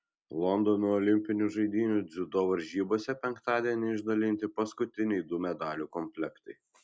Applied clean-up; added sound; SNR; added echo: none; none; none; none.